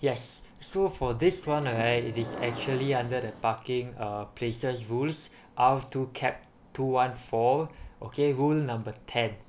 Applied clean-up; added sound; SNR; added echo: none; Subway, metro, underground / Sliding door; 12 dB; none.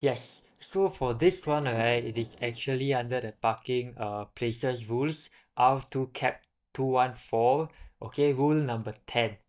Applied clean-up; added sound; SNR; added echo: neural mask model DeepFilterNet 3.